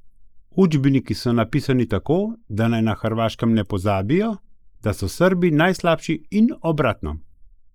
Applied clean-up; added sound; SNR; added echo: neural mask model Resemble Enhance denoiser.